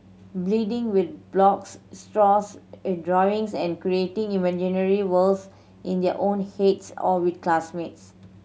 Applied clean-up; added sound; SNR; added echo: none; none; none; none.